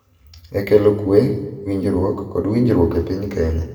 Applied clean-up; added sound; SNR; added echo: none; none; none; reverberation time 0.9 s.